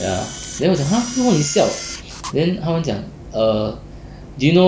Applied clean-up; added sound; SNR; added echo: none; Camera; 15 dB; none.